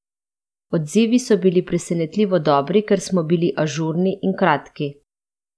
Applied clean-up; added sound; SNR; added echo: none; none; none; none.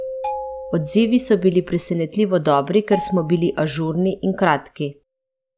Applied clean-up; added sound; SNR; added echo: none; Keyboard (musical) + Marimba, xylophone; 14 dB; none.